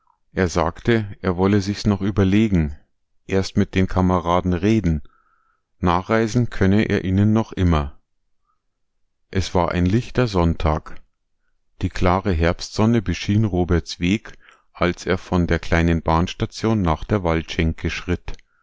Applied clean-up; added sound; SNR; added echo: none; none; none; none.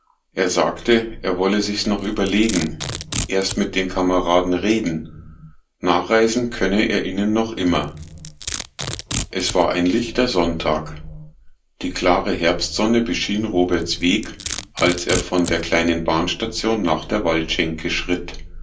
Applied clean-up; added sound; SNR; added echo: none; Domestic sounds, home sounds; 14 dB; reverberation time 0.3 s.